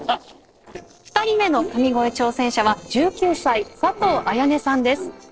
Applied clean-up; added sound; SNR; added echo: neural separator model SepFormer DNS4.